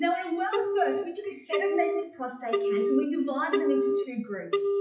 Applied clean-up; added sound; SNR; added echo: classical method WPE with log-MMSE.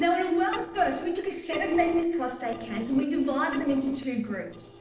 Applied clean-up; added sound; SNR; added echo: neural separator model SepFormer DNS4.